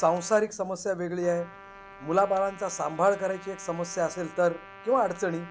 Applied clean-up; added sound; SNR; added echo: none; Trumpet; 19 dB; none.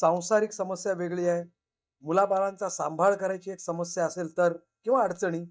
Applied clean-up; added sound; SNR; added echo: neural mask model DeepFilterNet 3.